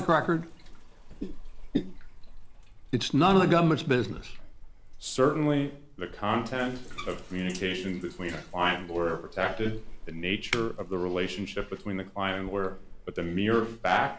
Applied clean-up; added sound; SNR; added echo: none; Bathtub (filling or washing); 12 dB; none.